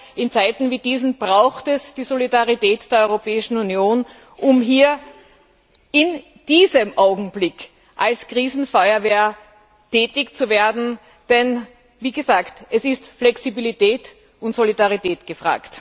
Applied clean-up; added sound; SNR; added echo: none; none; none; none.